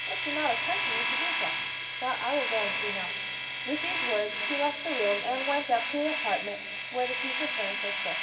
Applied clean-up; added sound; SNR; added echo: none; Domestic sounds, home sounds; -2 dB; reverberation time 1.9 s.